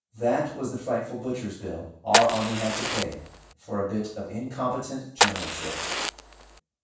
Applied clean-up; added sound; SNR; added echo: none; Fire; -2 dB; reverberation time 0.7 s.